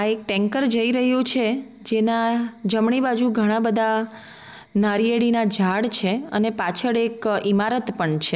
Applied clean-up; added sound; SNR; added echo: none; none; none; none.